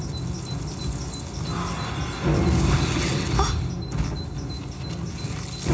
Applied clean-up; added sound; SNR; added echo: none; Bird vocalization, bird call, bird song; 19 dB; reverberation time 0.4 s.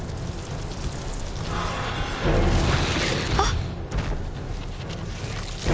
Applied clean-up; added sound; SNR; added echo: none; none; none; none.